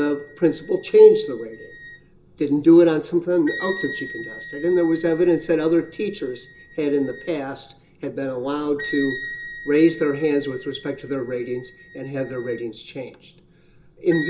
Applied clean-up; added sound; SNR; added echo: none; Wind instrument, woodwind instrument; 17 dB; reverberation time 0.2 s.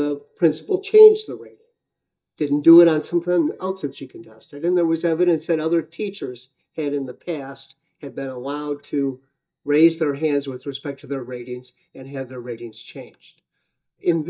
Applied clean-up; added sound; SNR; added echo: neural mask model DeepFilterNet 3.